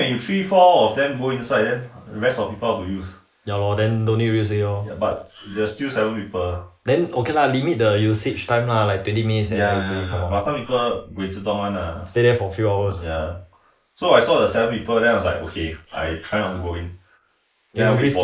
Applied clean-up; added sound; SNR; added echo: neural mask model Resemble Enhance denoiser.